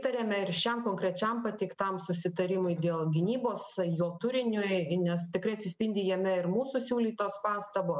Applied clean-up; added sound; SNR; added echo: none; none; none; none.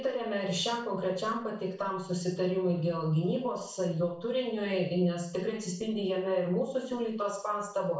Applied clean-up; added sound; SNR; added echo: none; none; none; reverberation time 0.4 s.